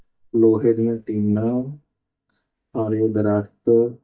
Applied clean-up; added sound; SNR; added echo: neural mask model DeepFilterNet 3.